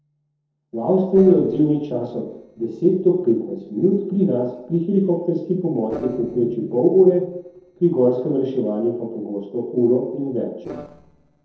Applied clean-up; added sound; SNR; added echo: neural separator model SepFormer DNS4.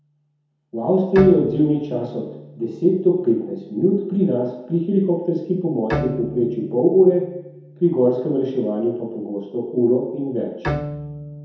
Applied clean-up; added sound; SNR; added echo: none; Bowed string instrument; 13 dB; reverberation time 1.0 s.